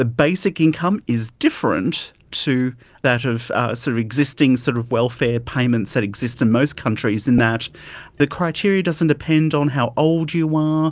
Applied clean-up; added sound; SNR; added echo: none; none; none; none.